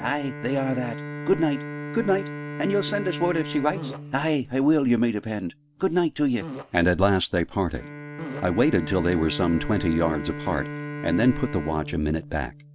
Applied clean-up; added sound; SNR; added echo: none; Bowed string instrument + Fart; 10 dB; none.